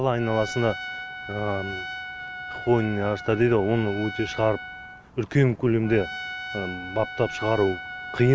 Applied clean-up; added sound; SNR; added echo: none; Trumpet; 11 dB; none.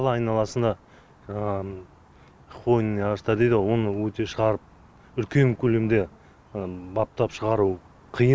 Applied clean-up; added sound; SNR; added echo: none; none; none; none.